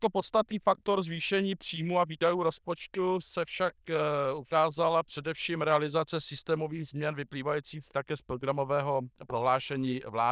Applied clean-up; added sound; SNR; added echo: neural diffusion model UNIVERSE++.